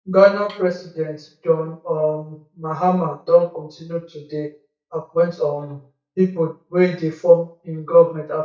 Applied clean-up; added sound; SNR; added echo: neural mask model DeepFilterNet 3.